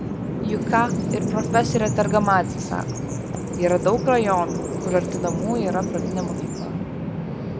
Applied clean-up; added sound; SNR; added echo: none; Bird vocalization, bird call, bird song; 2 dB; none.